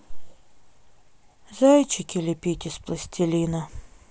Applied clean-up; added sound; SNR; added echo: none; none; none; none.